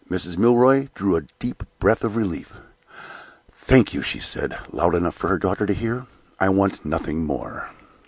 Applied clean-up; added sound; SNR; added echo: none; none; none; none.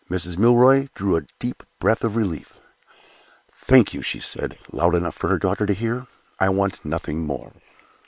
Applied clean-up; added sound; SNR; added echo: neural separator model SepFormer WHAM!.